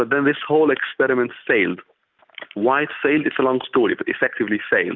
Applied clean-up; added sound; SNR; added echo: none; none; none; none.